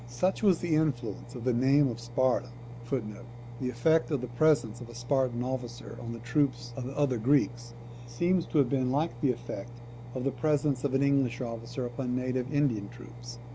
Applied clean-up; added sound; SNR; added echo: none; Engine; 13 dB; none.